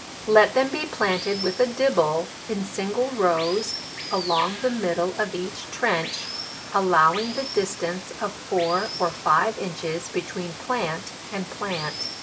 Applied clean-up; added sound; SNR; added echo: none; Water; 11 dB; none.